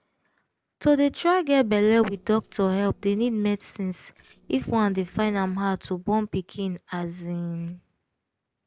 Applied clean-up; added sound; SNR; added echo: neural separator model SepFormer DNS4.